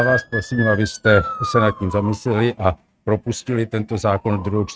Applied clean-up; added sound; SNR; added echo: neural mask model RNNoise.